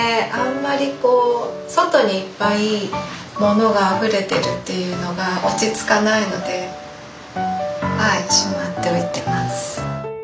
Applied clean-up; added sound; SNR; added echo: none; none; none; none.